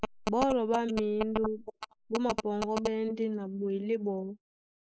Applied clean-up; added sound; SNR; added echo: neural mask model Resemble Enhance denoiser.